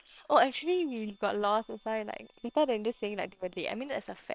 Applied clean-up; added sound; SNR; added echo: neural separator model SepFormer WHAM!.